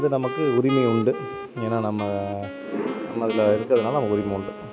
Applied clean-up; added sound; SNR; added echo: none; Wind instrument, woodwind instrument; 11 dB; none.